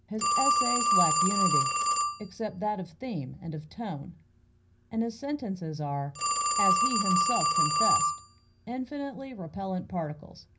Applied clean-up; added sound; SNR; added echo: none; Telephone; -4 dB; reverberation time 0.4 s.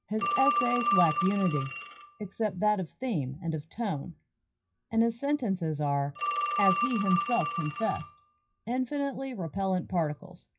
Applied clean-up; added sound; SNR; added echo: classical method WPE with log-MMSE.